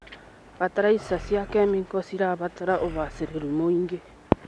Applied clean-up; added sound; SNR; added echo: none; Animal; 16 dB; none.